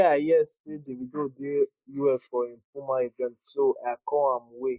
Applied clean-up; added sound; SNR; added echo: neural mask model Resemble Enhance denoiser.